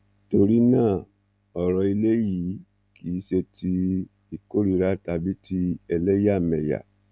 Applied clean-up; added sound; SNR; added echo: none; none; none; none.